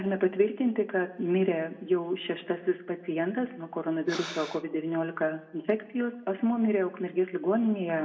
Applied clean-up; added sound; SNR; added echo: none; Breathing; 13 dB; reverberation time 0.5 s.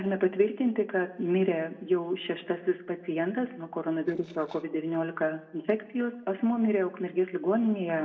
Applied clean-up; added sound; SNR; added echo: neural separator model SepFormer DNS4.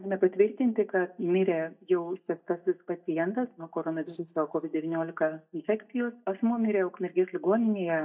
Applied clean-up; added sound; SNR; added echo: neural mask model DeepFilterNet 3.